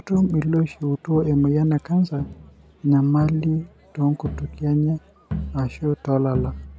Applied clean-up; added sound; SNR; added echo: none; Crowd; 13 dB; none.